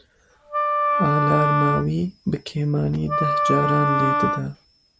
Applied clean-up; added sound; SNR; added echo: none; Wind instrument, woodwind instrument; -2 dB; none.